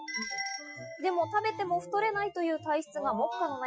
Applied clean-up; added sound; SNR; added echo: classical method Wiener filter.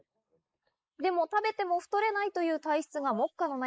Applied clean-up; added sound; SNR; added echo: neural mask model Resemble Enhance denoiser.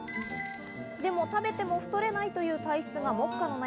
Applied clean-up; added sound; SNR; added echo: none; Bowed string instrument; 15 dB; none.